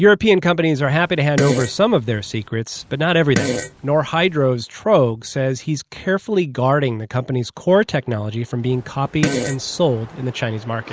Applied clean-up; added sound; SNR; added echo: none; Fart; 8 dB; none.